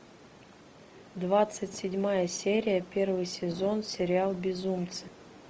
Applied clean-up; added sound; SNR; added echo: none; none; none; none.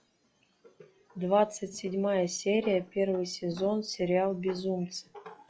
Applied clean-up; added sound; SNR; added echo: classical method log-MMSE.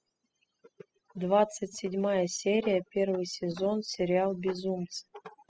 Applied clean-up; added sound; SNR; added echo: classical method spectral subtraction.